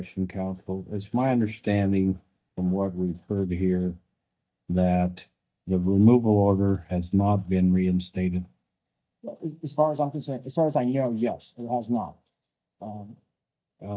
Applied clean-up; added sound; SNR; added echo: neural mask model DeepFilterNet 3.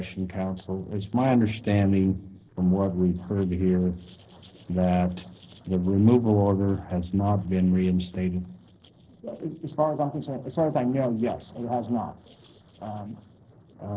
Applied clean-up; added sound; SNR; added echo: neural separator model SepFormer DNS4.